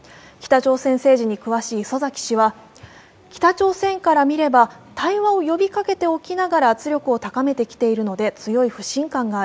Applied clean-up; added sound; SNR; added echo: none; none; none; none.